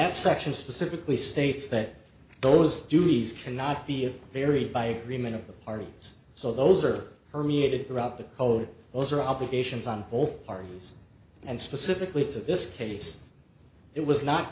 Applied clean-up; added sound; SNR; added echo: none; none; none; none.